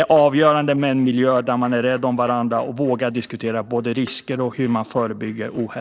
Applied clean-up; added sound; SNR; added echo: neural separator model SepFormer DNS4.